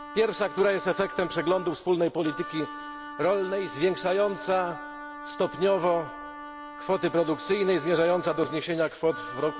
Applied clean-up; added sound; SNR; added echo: none; Wind instrument, woodwind instrument; 12 dB; none.